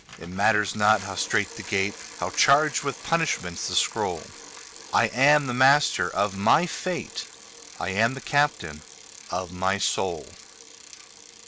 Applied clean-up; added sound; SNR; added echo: none; Bicycle; 17 dB; none.